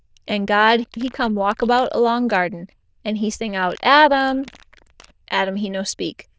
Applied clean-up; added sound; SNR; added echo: neural diffusion model UNIVERSE++.